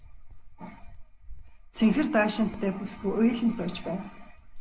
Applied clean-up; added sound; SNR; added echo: none; Cricket; 14 dB; none.